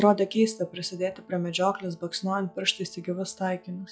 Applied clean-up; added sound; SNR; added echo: classical method log-MMSE.